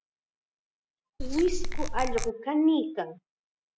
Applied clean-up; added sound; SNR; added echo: none; Squeak / Tools; -3 dB; none.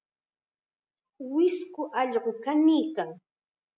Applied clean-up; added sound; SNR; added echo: none; none; none; none.